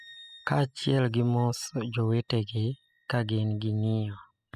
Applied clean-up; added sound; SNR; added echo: classical method spectral subtraction.